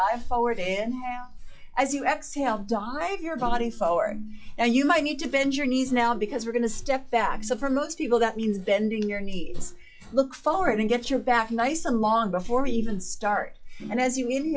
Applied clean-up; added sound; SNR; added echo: classical method log-MMSE.